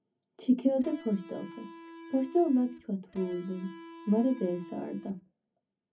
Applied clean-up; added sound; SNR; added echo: none; Electric guitar; 16 dB; reverberation time 0.3 s.